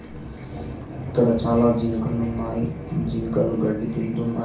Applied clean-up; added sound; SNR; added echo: none; Sliding door; 11 dB; reverberation time 0.6 s.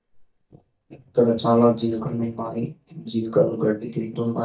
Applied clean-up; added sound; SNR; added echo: neural mask model DeepFilterNet 3.